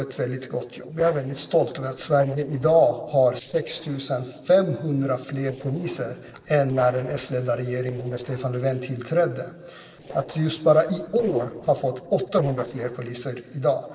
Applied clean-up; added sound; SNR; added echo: neural separator model SepFormer DNS4.